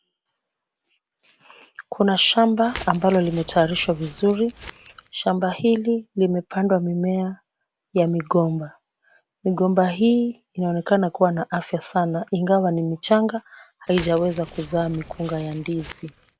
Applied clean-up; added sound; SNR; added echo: none; Crackle; 17 dB; none.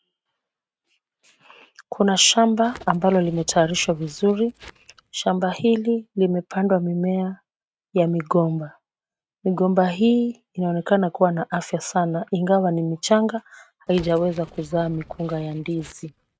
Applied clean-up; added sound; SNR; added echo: neural mask model RNNoise.